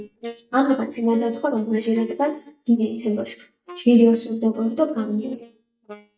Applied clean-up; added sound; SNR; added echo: neural mask model DeepFilterNet 3.